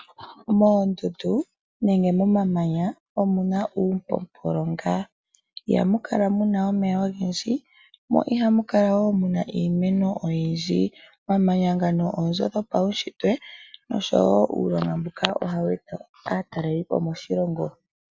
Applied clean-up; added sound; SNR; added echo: none; none; none; none.